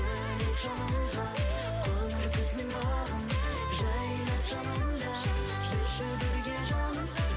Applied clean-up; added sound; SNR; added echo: none; none; none; none.